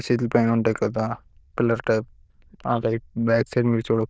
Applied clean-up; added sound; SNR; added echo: neural diffusion model UNIVERSE++.